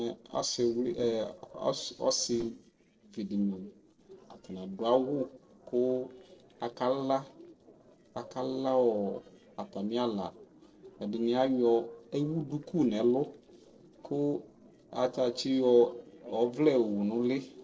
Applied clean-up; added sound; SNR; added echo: neural separator model SepFormer DNS4.